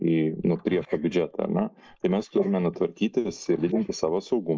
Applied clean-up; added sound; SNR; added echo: neural mask model Resemble Enhance denoiser.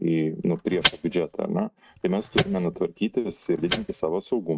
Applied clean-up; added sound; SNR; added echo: neural mask model RNNoise.